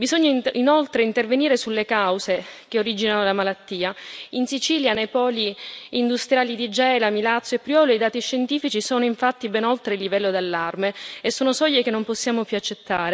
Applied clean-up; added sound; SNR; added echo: none; none; none; none.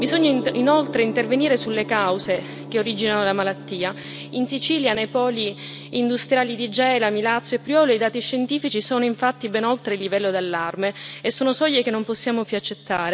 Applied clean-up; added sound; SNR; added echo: none; Gong; 14 dB; none.